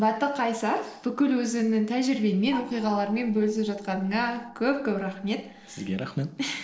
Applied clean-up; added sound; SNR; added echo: neural separator model SepFormer DNS4.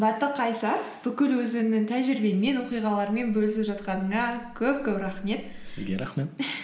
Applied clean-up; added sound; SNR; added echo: neural mask model Resemble Enhance denoiser.